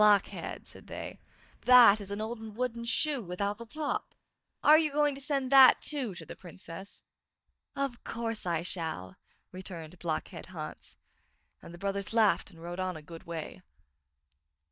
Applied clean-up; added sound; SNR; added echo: neural mask model DeepFilterNet 3.